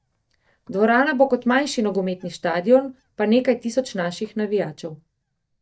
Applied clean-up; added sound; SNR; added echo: neural mask model DeepFilterNet 3.